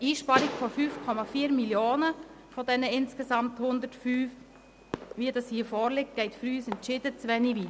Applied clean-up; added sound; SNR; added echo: none; Fireworks; 14 dB; none.